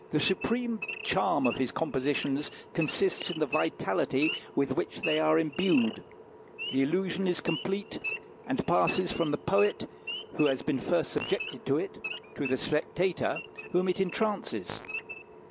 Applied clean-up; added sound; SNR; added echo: none; Idling / Wild animals + Fart; 11 dB; none.